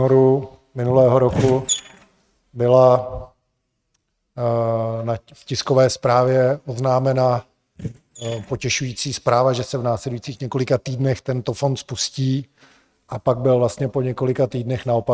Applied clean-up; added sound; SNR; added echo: neural mask model RNNoise.